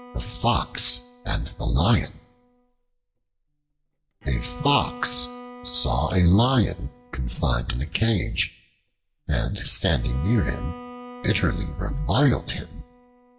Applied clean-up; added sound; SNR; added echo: none; Bowed string instrument; 20 dB; none.